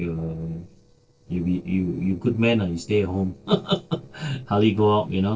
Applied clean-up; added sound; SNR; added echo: neural separator model SepFormer DNS4.